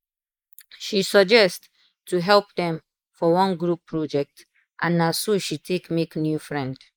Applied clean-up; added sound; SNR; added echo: neural mask model Resemble Enhance denoiser.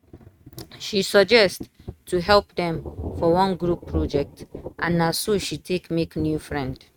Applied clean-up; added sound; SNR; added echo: neural mask model RNNoise.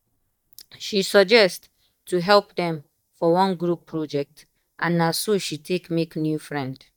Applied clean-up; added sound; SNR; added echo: neural mask model DeepFilterNet 3.